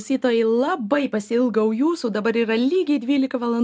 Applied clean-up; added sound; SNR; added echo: none; none; none; none.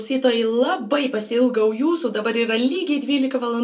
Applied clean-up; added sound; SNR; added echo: none; none; none; reverberation time 0.2 s.